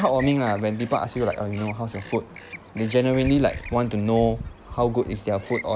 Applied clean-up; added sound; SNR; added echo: none; Chirp, tweet; 17 dB; none.